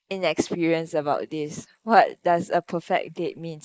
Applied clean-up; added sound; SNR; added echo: neural mask model Resemble Enhance denoiser.